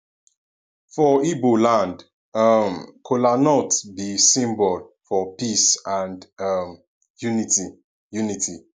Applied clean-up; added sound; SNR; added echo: none; none; none; none.